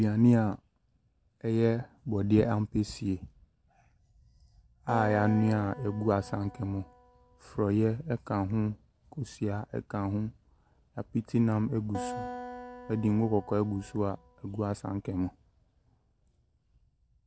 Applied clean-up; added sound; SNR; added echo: none; Acoustic guitar; 13 dB; none.